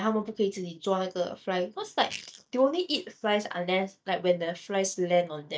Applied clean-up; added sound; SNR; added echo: neural mask model DeepFilterNet 3.